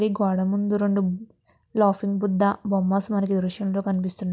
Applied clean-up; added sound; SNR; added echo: none; none; none; none.